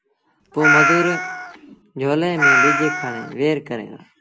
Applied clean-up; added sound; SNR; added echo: none; Meow; -4 dB; none.